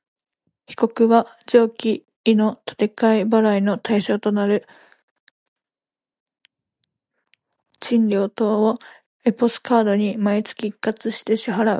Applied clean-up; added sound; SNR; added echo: none; none; none; none.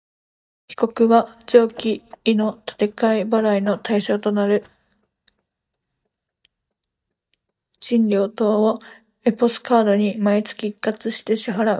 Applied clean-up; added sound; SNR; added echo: neural mask model DeepFilterNet 3.